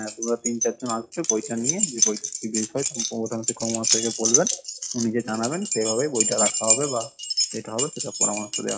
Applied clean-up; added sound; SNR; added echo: classical method log-MMSE.